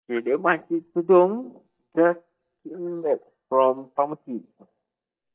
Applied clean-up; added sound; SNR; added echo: neural mask model DeepFilterNet 3.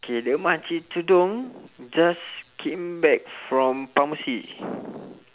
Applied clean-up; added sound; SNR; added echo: none; none; none; none.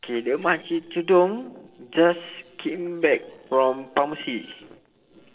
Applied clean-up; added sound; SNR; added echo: neural separator model SepFormer DNS4.